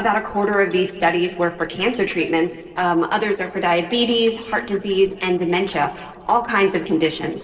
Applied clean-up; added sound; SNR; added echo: neural separator model SepFormer DNS4.